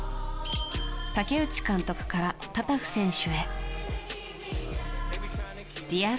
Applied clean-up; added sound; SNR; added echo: none; none; none; none.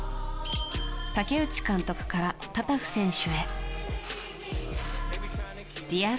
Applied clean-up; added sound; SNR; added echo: none; Drill; 18 dB; none.